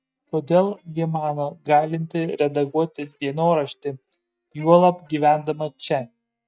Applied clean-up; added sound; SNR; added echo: neural mask model DeepFilterNet 3.